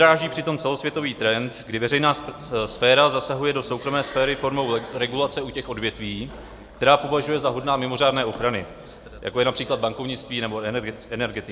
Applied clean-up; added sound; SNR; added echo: none; none; none; none.